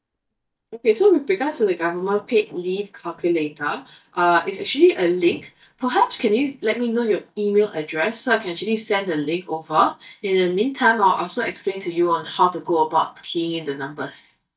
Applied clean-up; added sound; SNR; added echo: neural mask model DeepFilterNet 3.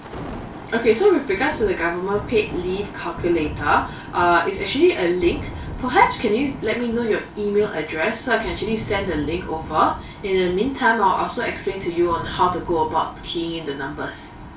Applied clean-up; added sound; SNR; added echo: none; Thunder; 13 dB; reverberation time 0.3 s.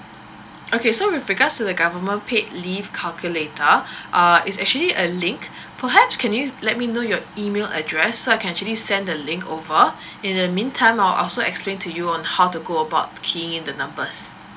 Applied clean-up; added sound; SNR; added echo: none; none; none; none.